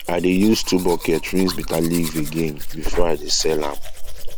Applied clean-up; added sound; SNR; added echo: none; Domestic sounds, home sounds; 1 dB; none.